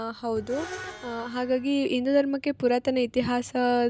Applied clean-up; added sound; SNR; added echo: none; Screech; 17 dB; none.